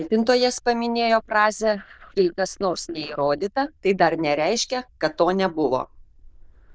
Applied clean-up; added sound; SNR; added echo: neural diffusion model UNIVERSE++.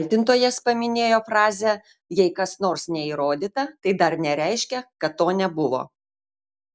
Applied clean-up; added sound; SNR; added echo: none; none; none; none.